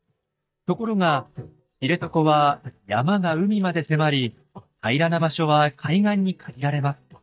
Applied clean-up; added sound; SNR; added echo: neural mask model DeepFilterNet 3.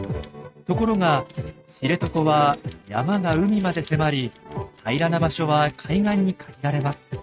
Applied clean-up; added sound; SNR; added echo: neural mask model RNNoise.